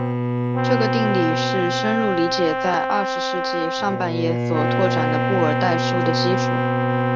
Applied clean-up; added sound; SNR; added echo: none; Brass instrument + Bowed string instrument; -3 dB; none.